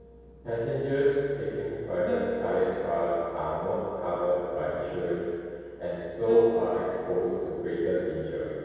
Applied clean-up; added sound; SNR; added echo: none; Acoustic guitar; 14 dB; reverberation time 2.2 s.